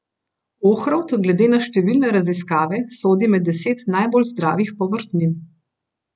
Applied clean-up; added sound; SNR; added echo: none; none; none; none.